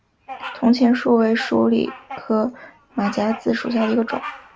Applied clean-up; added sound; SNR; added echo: none; Bird vocalization, bird call, bird song; 16 dB; none.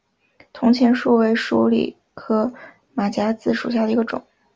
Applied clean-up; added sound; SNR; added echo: none; none; none; none.